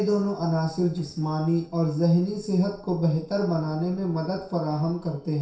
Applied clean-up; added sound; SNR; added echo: neural separator model SepFormer DNS4.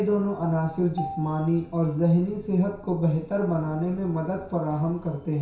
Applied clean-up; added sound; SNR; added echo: none; Marimba, xylophone; 15 dB; reverberation time 0.6 s.